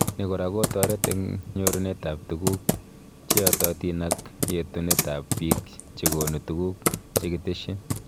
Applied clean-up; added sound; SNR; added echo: none; Computer keyboard; 0 dB; none.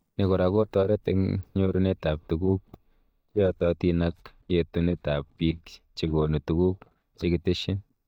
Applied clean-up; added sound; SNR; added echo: neural mask model DeepFilterNet 3.